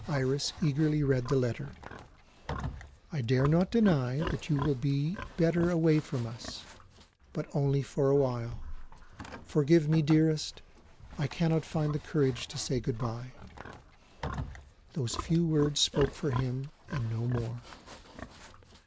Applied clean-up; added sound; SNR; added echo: none; Livestock, farm animals, working animals; 13 dB; none.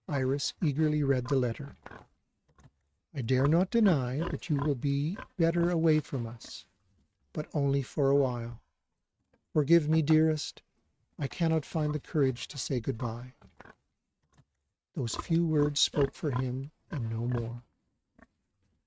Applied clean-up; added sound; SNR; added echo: neural mask model RNNoise.